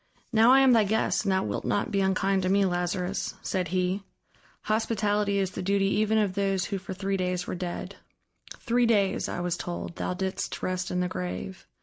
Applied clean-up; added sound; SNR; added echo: none; none; none; none.